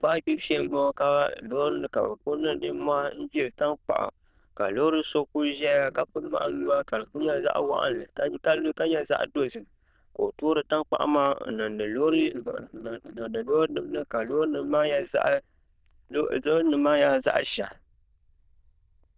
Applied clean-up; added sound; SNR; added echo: neural diffusion model UNIVERSE++.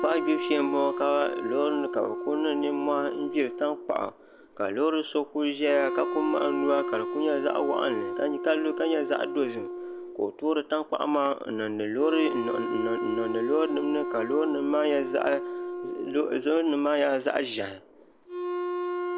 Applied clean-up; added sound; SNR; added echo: none; Wind instrument, woodwind instrument; 6 dB; none.